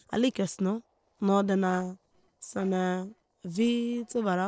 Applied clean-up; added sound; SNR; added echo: neural separator model SepFormer DNS4.